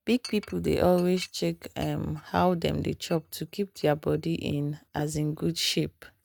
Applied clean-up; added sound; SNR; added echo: neural mask model DeepFilterNet 3.